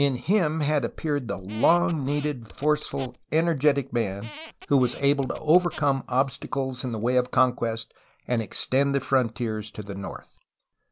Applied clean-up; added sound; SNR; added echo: none; Squeak; 19 dB; none.